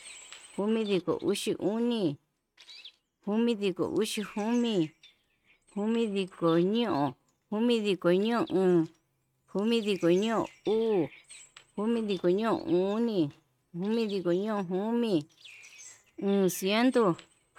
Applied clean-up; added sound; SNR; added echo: neural mask model RNNoise.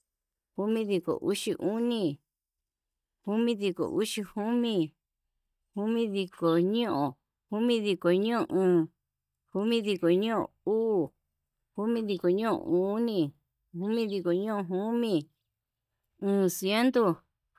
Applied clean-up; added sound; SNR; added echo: neural mask model DeepFilterNet 3.